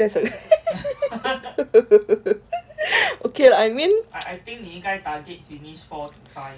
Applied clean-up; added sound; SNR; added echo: none; none; none; none.